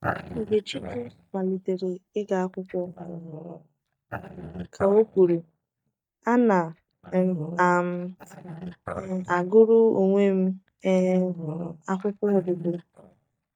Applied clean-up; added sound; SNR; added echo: neural mask model DeepFilterNet 3.